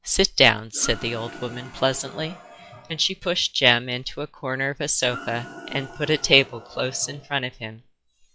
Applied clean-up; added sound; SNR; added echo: classical method log-MMSE.